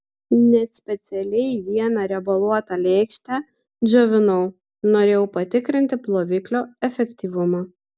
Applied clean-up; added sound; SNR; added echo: none; none; none; none.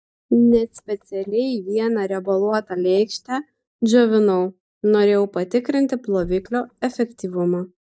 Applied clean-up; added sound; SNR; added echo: neural mask model DeepFilterNet 3.